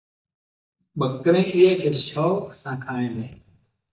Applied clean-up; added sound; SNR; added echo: neural mask model DeepFilterNet 3.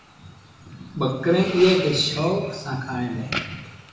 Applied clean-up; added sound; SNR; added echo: none; Fireworks; 12 dB; reverberation time 0.9 s.